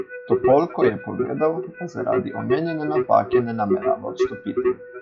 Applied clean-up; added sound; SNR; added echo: classical method log-MMSE.